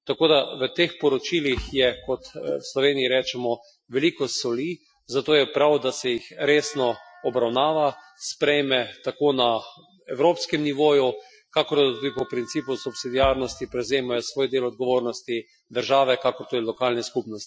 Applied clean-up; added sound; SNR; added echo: classical method Wiener filter.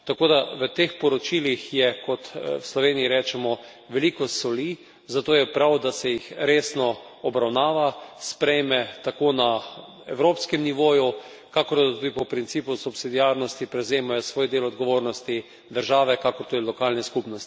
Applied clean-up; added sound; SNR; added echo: none; none; none; none.